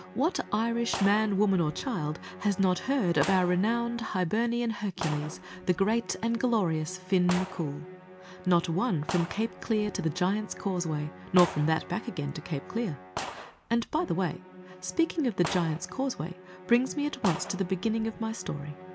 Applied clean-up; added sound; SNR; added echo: none; Gunshot, gunfire + Musical instrument; 13 dB; none.